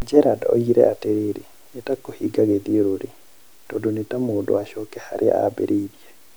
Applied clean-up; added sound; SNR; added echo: none; none; none; none.